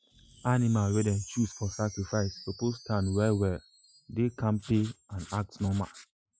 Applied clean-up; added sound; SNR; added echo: classical method Wiener filter.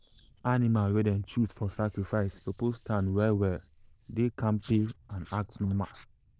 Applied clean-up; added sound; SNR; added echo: neural diffusion model UNIVERSE++.